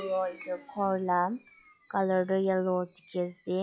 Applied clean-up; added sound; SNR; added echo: classical method log-MMSE.